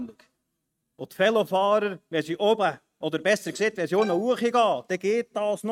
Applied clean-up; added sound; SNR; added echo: neural mask model RNNoise.